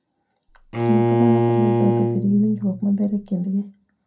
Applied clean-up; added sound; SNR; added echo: none; Bowed string instrument; -2 dB; reverberation time 0.2 s.